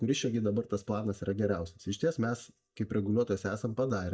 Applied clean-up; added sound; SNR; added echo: neural mask model DeepFilterNet 3.